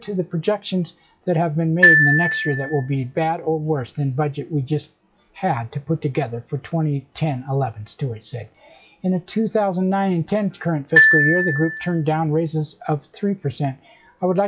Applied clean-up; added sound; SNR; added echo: classical method log-MMSE.